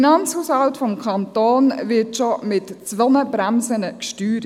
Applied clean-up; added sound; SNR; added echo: none; none; none; none.